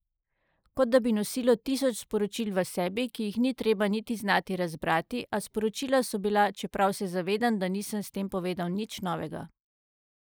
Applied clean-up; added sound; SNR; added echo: neural mask model Resemble Enhance denoiser.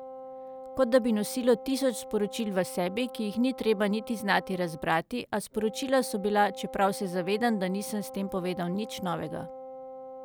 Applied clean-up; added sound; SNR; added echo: none; Wind instrument, woodwind instrument; 13 dB; none.